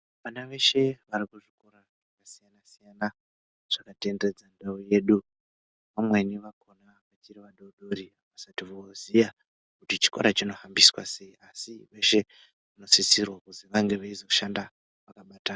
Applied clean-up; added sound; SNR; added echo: none; none; none; none.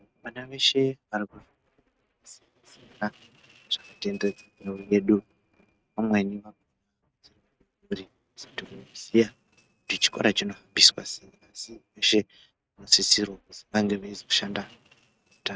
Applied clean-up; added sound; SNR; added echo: neural mask model RNNoise.